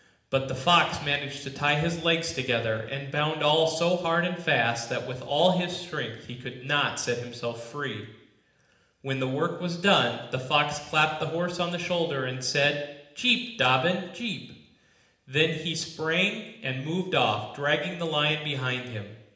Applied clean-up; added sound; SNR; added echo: none; none; none; reverberation time 0.8 s.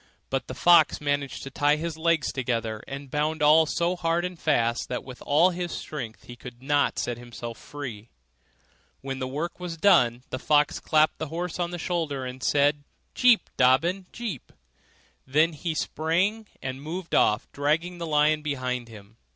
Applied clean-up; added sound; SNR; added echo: none; none; none; none.